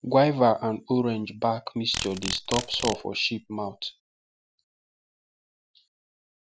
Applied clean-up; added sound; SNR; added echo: none; Insect; 8 dB; none.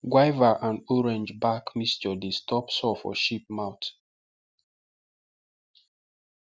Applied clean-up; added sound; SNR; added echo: none; none; none; none.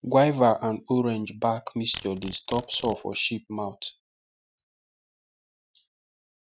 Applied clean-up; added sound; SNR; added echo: neural mask model RNNoise.